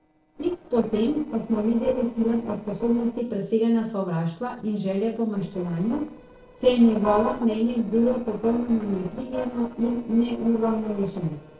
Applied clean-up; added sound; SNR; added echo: neural separator model SepFormer DNS4.